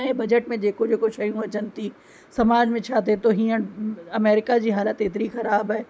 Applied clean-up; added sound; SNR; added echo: none; none; none; none.